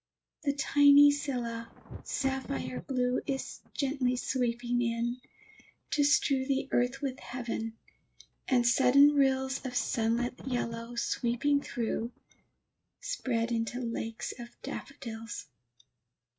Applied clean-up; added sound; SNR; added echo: neural mask model RNNoise.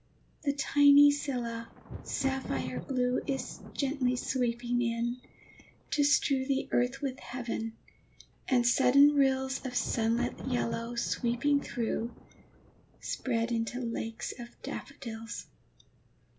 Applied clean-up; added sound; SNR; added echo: none; Thunder; 16 dB; none.